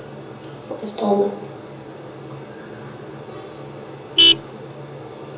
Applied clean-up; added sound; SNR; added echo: none; Vehicle horn, car horn, honking; -3 dB; reverberation time 0.7 s.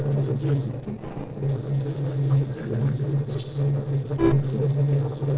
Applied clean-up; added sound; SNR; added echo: neural separator model SepFormer DNS4.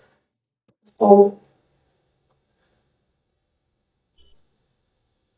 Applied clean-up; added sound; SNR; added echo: neural mask model DeepFilterNet 3.